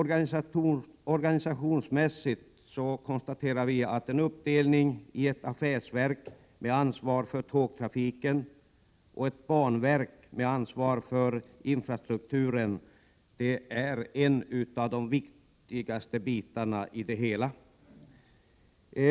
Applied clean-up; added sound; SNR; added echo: none; none; none; none.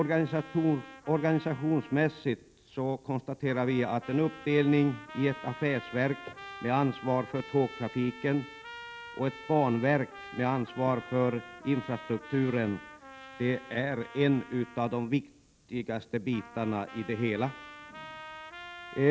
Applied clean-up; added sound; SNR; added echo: none; Trumpet; 17 dB; none.